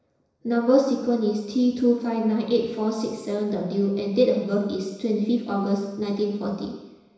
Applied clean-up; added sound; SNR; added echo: none; none; none; reverberation time 1.0 s.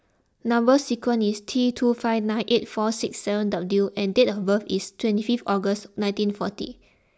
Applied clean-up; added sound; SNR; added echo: none; none; none; none.